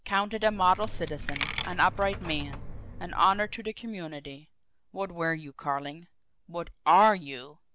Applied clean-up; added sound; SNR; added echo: none; Coin (dropping); 7 dB; none.